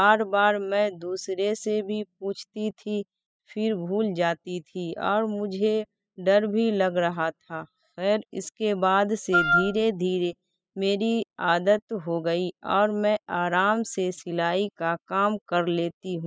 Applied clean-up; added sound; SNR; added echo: classical method spectral subtraction.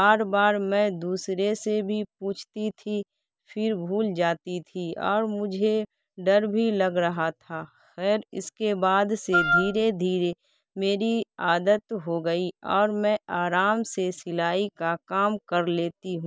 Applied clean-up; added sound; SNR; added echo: none; Wind instrument, woodwind instrument; -1 dB; none.